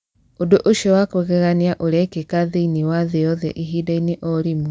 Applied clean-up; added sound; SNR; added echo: none; none; none; none.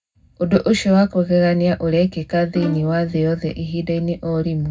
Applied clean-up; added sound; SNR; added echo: none; Bowed string instrument; 14 dB; reverberation time 0.3 s.